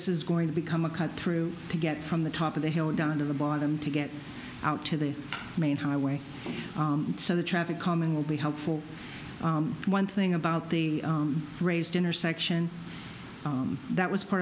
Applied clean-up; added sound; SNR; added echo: none; none; none; none.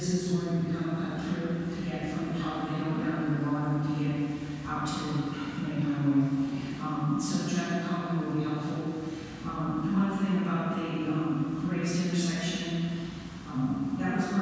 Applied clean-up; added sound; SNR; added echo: none; none; none; reverberation time 2.1 s.